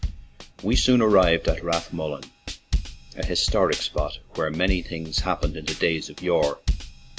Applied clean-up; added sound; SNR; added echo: none; Drum kit; 5 dB; none.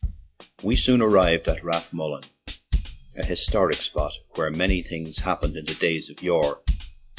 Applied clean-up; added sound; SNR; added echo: classical method log-MMSE.